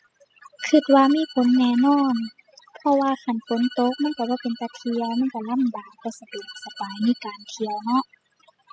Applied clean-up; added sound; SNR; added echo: classical method spectral subtraction.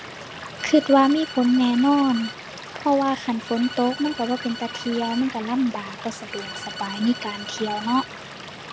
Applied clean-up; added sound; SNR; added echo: none; Bowed string instrument + Stream / Liquid; 12 dB; none.